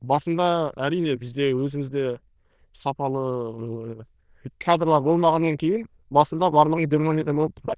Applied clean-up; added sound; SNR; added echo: neural diffusion model UNIVERSE++.